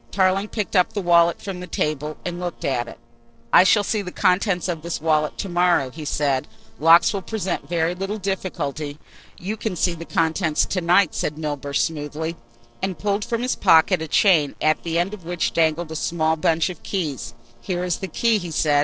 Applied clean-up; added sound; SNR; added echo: neural separator model SepFormer DNS4.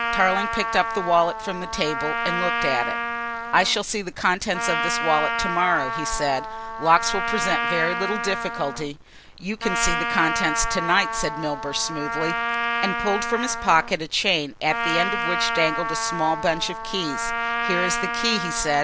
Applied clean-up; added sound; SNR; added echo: none; Trumpet; 2 dB; none.